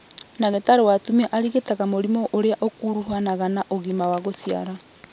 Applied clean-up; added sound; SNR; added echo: none; none; none; none.